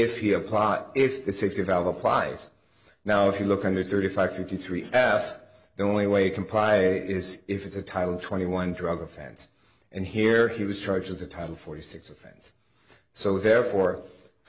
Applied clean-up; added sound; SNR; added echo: none; none; none; none.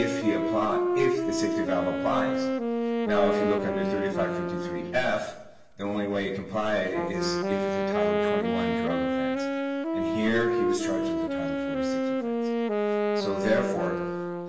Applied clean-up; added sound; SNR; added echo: none; Wind instrument, woodwind instrument; -3 dB; reverberation time 0.9 s.